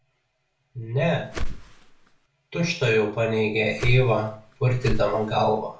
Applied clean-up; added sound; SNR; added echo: none; Whoosh, swoosh, swish; 5 dB; reverberation time 0.4 s.